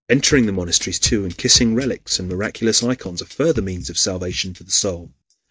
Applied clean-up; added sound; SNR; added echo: neural mask model DeepFilterNet 3.